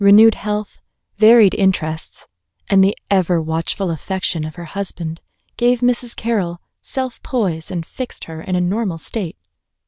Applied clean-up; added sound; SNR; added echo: none; none; none; none.